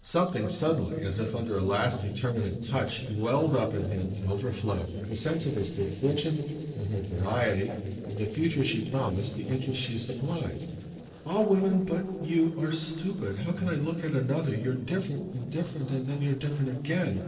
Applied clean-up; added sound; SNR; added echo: neural separator model SepFormer DNS4.